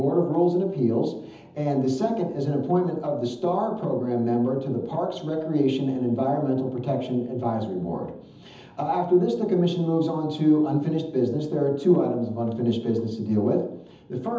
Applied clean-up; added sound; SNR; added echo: none; none; none; reverberation time 0.8 s.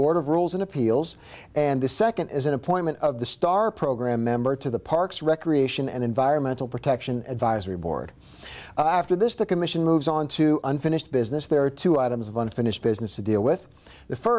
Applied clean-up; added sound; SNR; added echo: none; none; none; none.